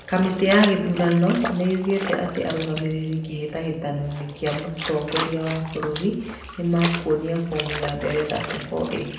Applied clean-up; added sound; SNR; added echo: none; Trickle, dribble / Splash, splatter; 8 dB; reverberation time 0.7 s.